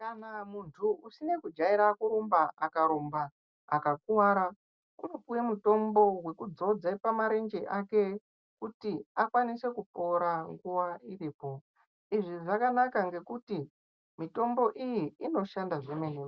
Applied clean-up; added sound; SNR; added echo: none; none; none; none.